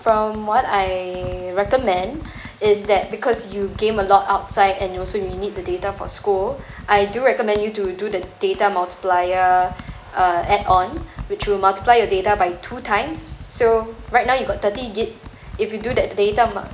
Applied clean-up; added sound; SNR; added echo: none; Computer keyboard; 16 dB; none.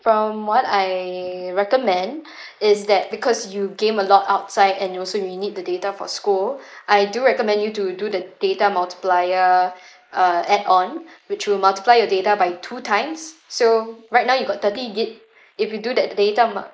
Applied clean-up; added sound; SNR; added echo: neural mask model Resemble Enhance denoiser.